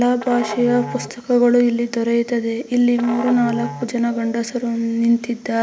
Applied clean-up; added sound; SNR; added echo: none; Musical instrument; 14 dB; none.